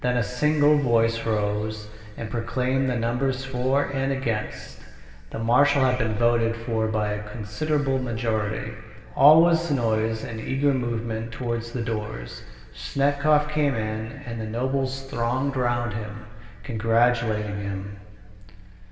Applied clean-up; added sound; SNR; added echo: none; none; none; reverberation time 2.2 s.